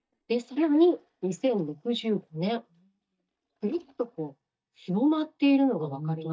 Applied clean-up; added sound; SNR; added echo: neural mask model DeepFilterNet 3.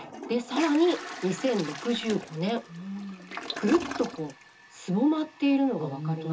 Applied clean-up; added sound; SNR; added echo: none; Toilet flush; 12 dB; reverberation time 0.2 s.